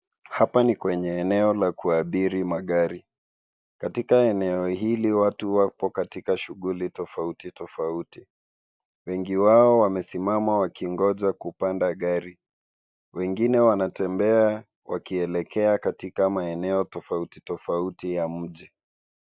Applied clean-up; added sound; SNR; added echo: none; none; none; none.